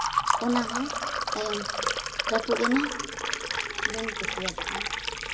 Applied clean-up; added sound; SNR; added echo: none; Liquid; -2 dB; reverberation time 2.8 s.